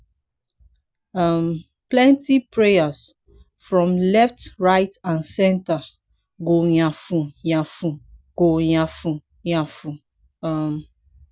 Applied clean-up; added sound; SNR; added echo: none; none; none; none.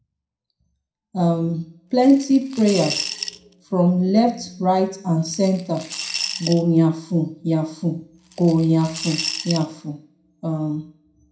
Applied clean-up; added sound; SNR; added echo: none; Coin (dropping) / Glass; 10 dB; reverberation time 0.4 s.